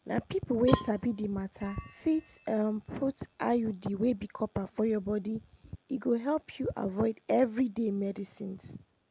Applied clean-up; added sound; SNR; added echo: none; Bell + Cowbell; 16 dB; none.